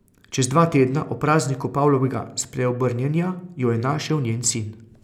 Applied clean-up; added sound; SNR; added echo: none; none; none; none.